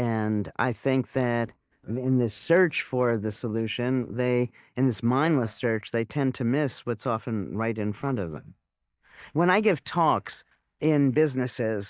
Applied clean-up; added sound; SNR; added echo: neural mask model DeepFilterNet 3.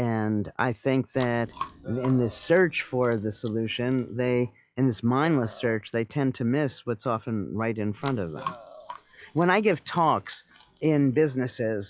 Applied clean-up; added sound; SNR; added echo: classical method log-MMSE.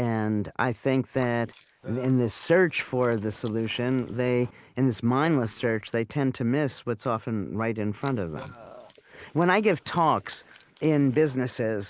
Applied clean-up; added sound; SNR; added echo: neural mask model Resemble Enhance denoiser.